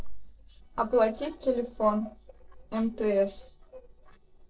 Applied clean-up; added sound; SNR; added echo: neural separator model SepFormer DNS4.